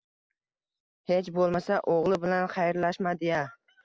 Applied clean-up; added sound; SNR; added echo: none; none; none; none.